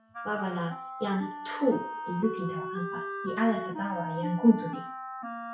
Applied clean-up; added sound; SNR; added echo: classical method WPE with log-MMSE.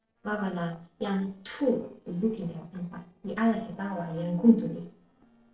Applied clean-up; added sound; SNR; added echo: neural separator model SepFormer DNS4.